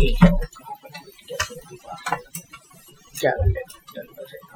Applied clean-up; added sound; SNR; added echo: classical method Wiener filter.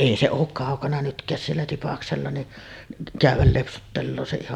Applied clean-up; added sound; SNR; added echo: none; none; none; none.